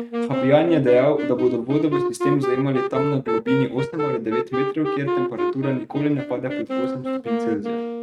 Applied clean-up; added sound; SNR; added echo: neural mask model RNNoise.